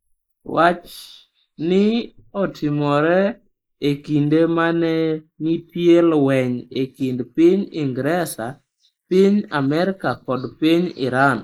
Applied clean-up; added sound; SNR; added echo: neural mask model Resemble Enhance denoiser.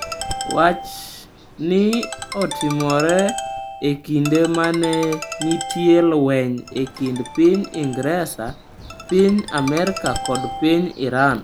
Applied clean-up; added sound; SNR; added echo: none; Ringtone; 11 dB; none.